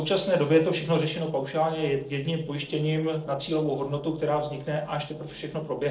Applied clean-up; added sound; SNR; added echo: neural separator model SepFormer DNS4.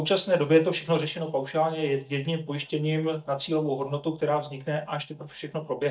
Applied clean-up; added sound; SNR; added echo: neural mask model DeepFilterNet 3.